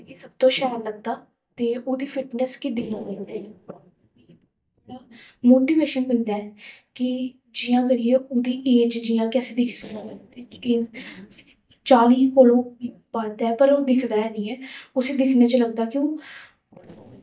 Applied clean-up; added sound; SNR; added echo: neural mask model DeepFilterNet 3.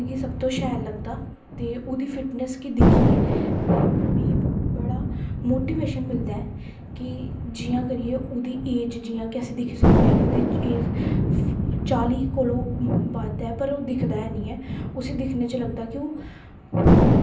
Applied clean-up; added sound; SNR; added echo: none; Thunder; -4 dB; reverberation time 0.6 s.